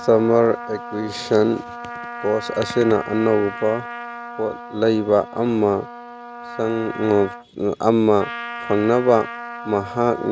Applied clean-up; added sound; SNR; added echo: none; Trumpet; 13 dB; none.